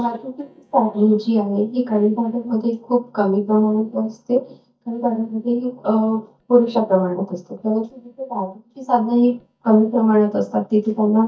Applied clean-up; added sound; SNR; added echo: neural mask model DeepFilterNet 3.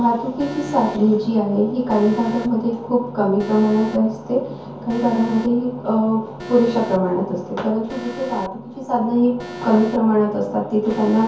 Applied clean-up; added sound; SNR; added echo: none; Alarm; 17 dB; reverberation time 0.6 s.